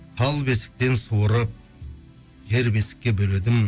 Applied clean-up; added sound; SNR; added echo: none; none; none; none.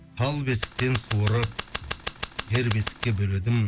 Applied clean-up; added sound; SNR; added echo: none; Scissors; -3 dB; none.